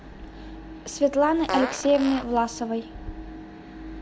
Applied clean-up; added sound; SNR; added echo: none; Fart; 8 dB; none.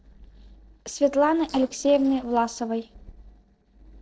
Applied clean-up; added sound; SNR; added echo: neural separator model SepFormer DNS4.